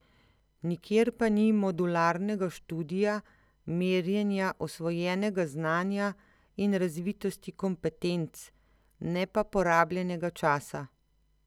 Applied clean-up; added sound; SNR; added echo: none; none; none; none.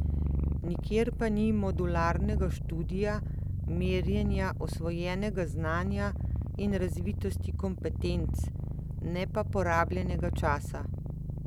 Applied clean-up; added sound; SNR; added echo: none; Purr; -1 dB; none.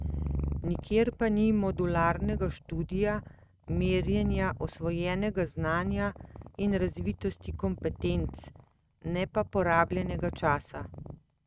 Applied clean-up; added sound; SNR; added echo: neural mask model RNNoise.